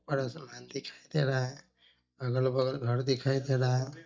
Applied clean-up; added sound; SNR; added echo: neural mask model DeepFilterNet 3.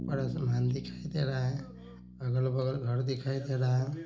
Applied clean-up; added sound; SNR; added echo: none; Bass guitar; 12 dB; reverberation time 0.4 s.